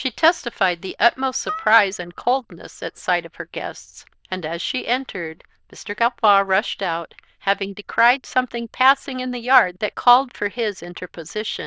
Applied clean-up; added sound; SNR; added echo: neural diffusion model UNIVERSE++.